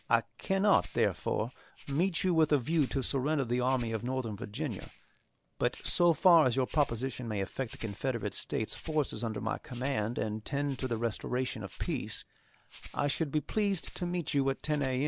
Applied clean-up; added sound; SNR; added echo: none; Rattle (instrument); 8 dB; none.